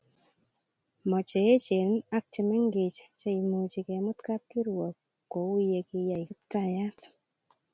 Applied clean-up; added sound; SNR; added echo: none; none; none; none.